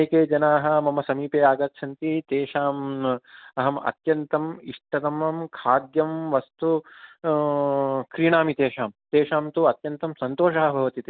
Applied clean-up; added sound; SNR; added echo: none; none; none; none.